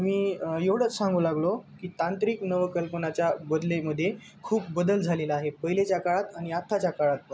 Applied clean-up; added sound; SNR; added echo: none; none; none; none.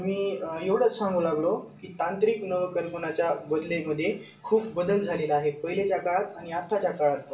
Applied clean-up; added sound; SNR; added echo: none; none; none; reverberation time 0.4 s.